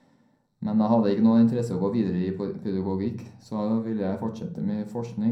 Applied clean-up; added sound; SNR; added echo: none; none; none; reverberation time 0.6 s.